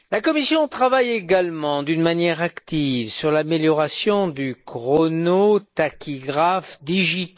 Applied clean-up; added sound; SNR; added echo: neural mask model Resemble Enhance denoiser.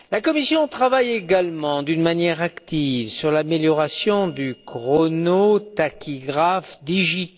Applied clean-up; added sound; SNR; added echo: neural separator model SepFormer DNS4.